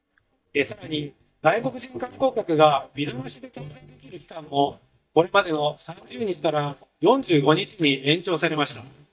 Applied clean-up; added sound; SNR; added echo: neural mask model DeepFilterNet 3.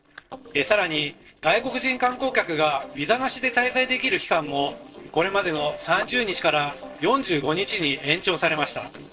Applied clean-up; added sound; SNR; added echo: neural separator model SepFormer DNS4.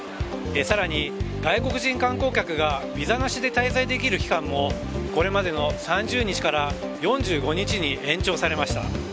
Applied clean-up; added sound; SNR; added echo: none; none; none; none.